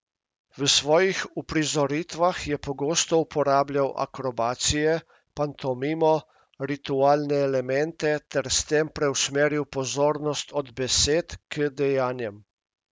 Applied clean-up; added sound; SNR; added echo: none; none; none; none.